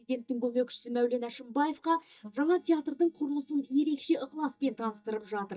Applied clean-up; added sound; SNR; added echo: neural mask model DeepFilterNet 3.